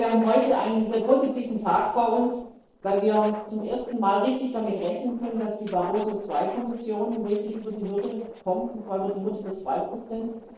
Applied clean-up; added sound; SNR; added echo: neural separator model SepFormer DNS4.